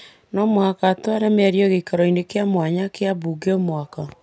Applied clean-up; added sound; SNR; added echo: none; none; none; none.